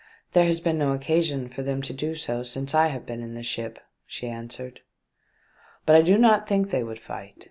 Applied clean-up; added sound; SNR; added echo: none; none; none; none.